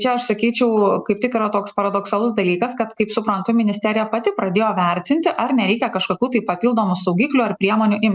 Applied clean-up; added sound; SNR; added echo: none; none; none; none.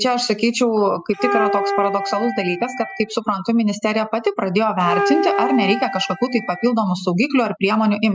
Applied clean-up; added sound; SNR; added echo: classical method spectral subtraction.